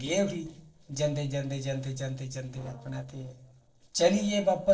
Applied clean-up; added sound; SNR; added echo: neural separator model SepFormer DNS4.